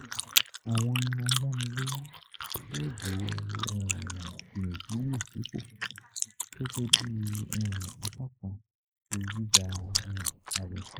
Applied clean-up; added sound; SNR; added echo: neural mask model Resemble Enhance denoiser.